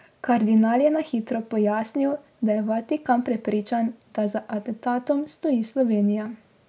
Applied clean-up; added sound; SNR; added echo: none; none; none; none.